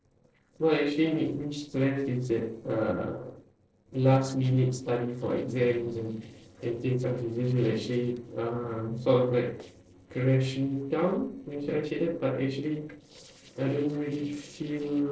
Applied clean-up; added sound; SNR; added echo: neural separator model SepFormer DNS4.